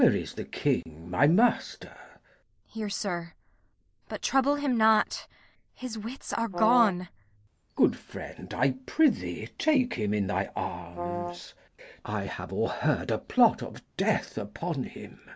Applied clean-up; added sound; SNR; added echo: none; Brass instrument; 6 dB; none.